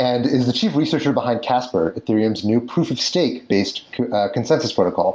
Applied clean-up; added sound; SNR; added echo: none; none; none; none.